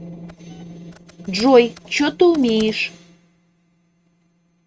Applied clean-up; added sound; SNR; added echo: neural mask model RNNoise.